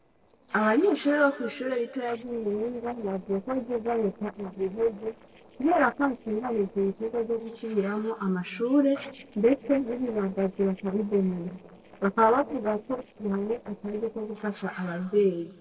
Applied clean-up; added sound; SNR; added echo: neural separator model SepFormer DNS4.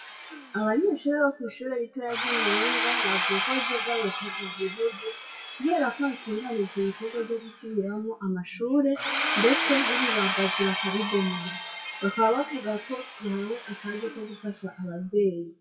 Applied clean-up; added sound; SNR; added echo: classical method WPE with log-MMSE.